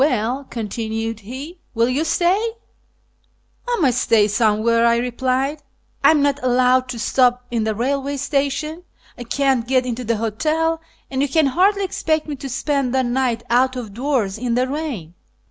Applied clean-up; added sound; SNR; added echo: none; none; none; none.